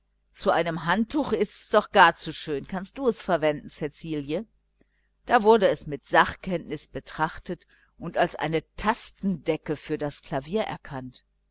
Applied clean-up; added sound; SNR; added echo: none; none; none; none.